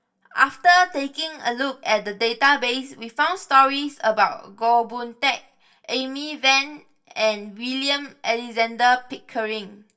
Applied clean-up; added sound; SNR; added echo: none; none; none; reverberation time 0.2 s.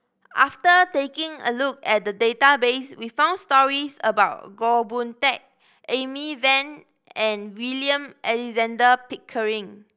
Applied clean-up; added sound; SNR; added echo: none; none; none; none.